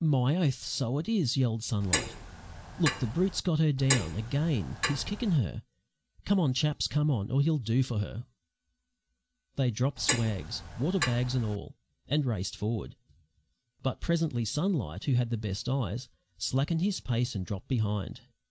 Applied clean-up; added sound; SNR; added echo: none; Clock; 5 dB; none.